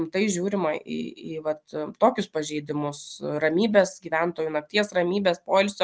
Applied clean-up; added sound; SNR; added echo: none; none; none; none.